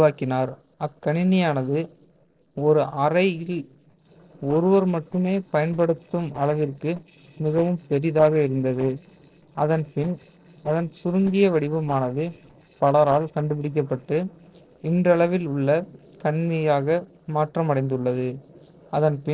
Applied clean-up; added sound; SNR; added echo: neural separator model SepFormer DNS4.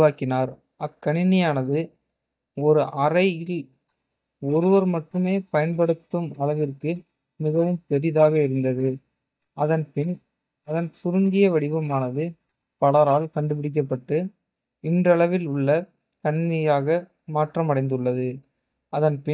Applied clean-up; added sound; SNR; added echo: neural mask model DeepFilterNet 3.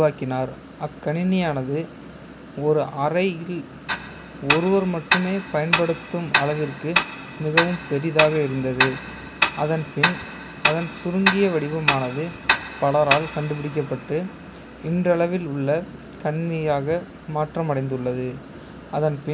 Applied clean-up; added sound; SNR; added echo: none; Tick-tock; 5 dB; none.